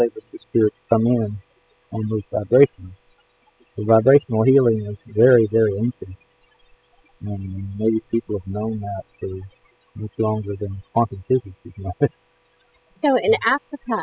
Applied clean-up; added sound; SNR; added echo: classical method spectral subtraction.